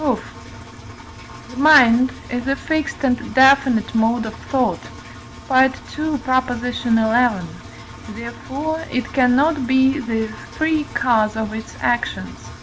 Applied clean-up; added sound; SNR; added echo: none; Engine; 16 dB; none.